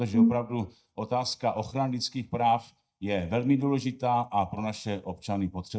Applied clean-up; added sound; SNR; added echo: neural mask model DeepFilterNet 3.